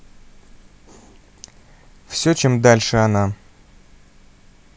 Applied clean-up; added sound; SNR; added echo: none; none; none; none.